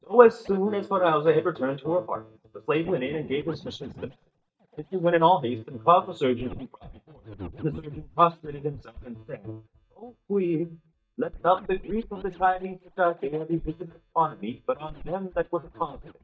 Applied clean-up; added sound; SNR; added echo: neural mask model DeepFilterNet 3.